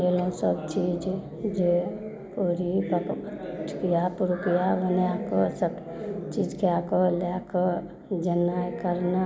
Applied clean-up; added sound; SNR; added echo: none; none; none; none.